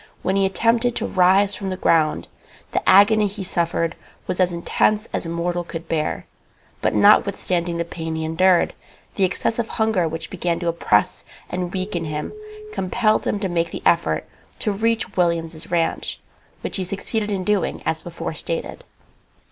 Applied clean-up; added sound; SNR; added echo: none; Telephone; 12 dB; none.